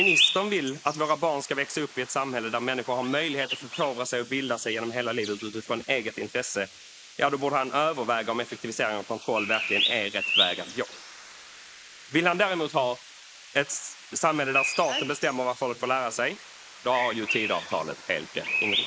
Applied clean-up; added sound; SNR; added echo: neural mask model Resemble Enhance denoiser.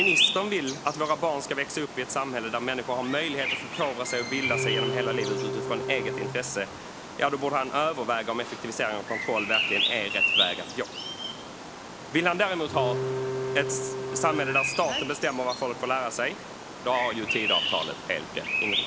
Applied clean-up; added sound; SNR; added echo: none; Bowed string instrument + Bird vocalization, bird call, bird song; 1 dB; none.